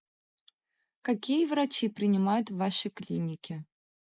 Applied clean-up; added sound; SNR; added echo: neural mask model Resemble Enhance denoiser.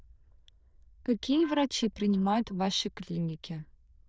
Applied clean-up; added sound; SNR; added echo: neural diffusion model UNIVERSE++.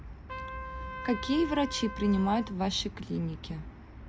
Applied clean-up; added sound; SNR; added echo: none; Trumpet; 12 dB; none.